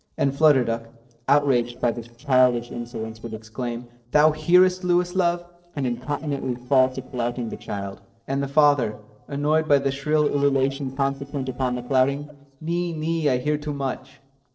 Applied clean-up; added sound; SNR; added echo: neural separator model SepFormer DNS4.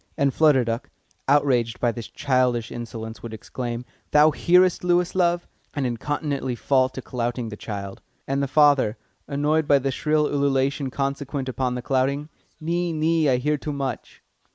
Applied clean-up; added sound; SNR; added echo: none; none; none; none.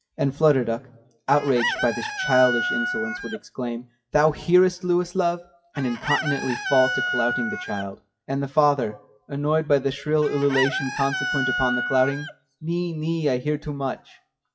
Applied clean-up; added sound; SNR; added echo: classical method WPE with log-MMSE.